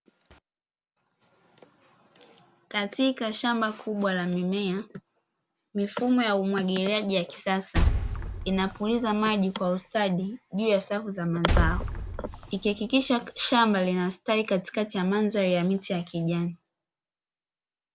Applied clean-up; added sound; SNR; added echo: none; Liquid; 3 dB; none.